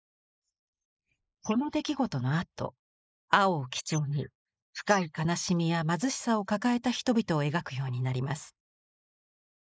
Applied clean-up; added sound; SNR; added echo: neural mask model Resemble Enhance denoiser.